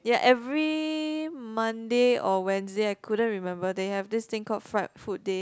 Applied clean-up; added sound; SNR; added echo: none; none; none; none.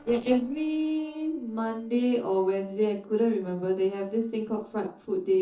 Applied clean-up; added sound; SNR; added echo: neural separator model SepFormer DNS4.